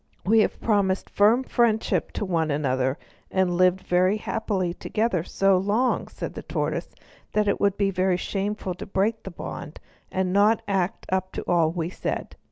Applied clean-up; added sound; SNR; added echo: none; none; none; none.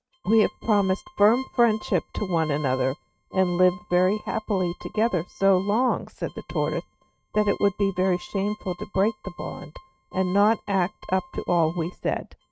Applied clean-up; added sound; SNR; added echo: neural mask model RNNoise.